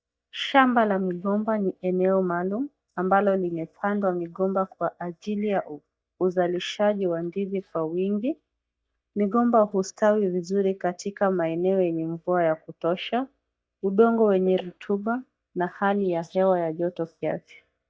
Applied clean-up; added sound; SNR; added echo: neural mask model DeepFilterNet 3.